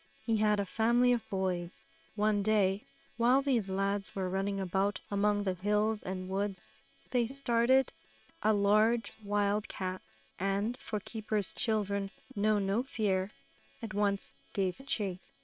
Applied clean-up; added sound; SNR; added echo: neural separator model SepFormer WHAM!.